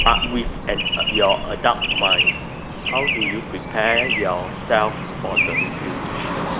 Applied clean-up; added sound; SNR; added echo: none; Traffic noise, roadway noise / Bird; -1 dB; none.